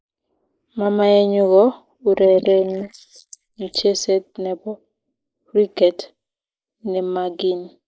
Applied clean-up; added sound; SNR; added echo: neural mask model Resemble Enhance denoiser.